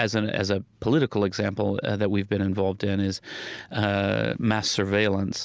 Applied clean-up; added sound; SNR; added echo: none; none; none; none.